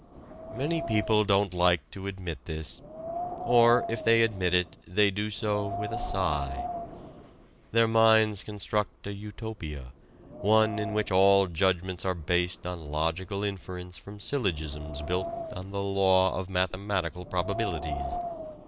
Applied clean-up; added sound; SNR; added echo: none; Wind; 11 dB; none.